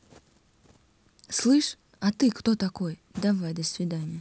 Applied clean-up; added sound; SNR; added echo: none; none; none; none.